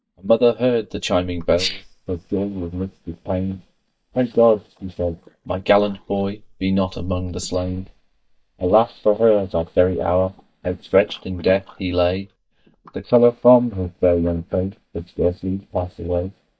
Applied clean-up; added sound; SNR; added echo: neural mask model DeepFilterNet 3.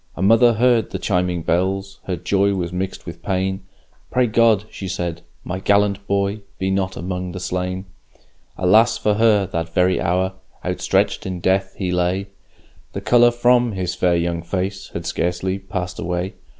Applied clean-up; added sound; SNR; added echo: none; none; none; none.